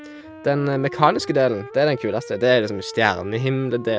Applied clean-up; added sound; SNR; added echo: none; Wind instrument, woodwind instrument; 16 dB; none.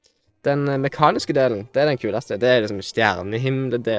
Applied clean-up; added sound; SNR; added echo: neural separator model SepFormer DNS4.